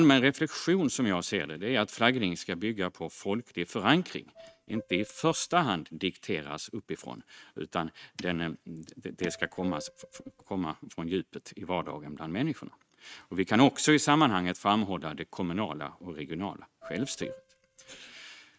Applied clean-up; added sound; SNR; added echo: neural mask model RNNoise.